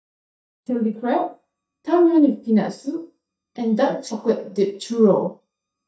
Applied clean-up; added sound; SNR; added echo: neural mask model DeepFilterNet 3.